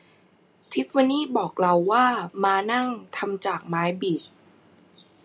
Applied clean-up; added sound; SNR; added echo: none; none; none; none.